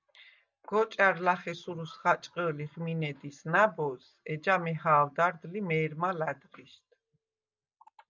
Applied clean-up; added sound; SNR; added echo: none; none; none; none.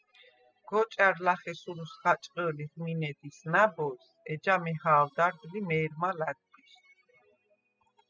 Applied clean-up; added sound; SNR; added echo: classical method spectral subtraction.